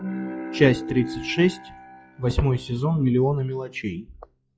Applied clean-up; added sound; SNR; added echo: classical method log-MMSE.